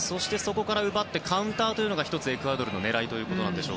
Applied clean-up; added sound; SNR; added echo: none; none; none; none.